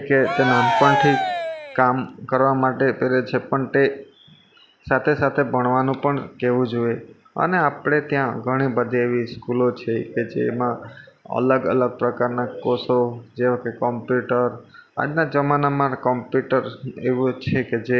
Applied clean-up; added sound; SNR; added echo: none; Cheering; 1 dB; none.